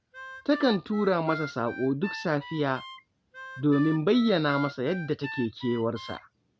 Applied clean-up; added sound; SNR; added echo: none; Harmonica; 14 dB; none.